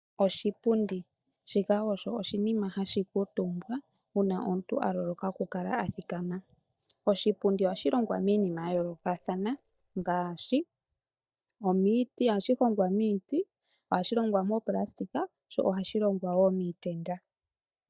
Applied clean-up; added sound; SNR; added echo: neural mask model DeepFilterNet 3.